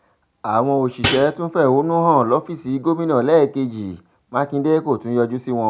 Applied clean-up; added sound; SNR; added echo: none; Hi-hat; 4 dB; none.